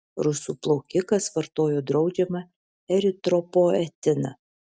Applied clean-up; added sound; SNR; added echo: none; none; none; none.